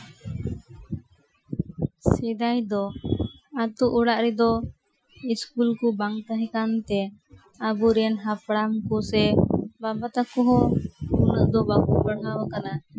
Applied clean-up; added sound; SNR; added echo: classical method Wiener filter.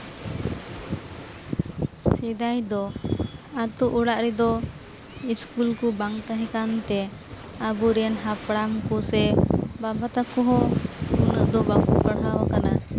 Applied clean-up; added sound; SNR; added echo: none; Waves, surf; 17 dB; none.